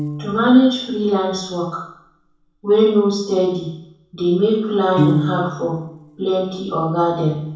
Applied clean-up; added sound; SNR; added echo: none; Piano; 10 dB; reverberation time 0.7 s.